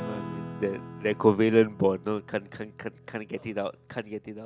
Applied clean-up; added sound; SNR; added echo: none; Acoustic guitar / Strum; 14 dB; none.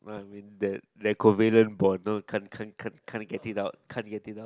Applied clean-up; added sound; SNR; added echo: none; none; none; none.